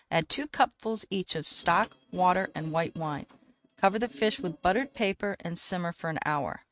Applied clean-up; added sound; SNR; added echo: neural mask model RNNoise.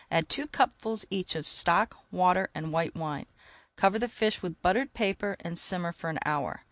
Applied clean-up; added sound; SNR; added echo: none; none; none; none.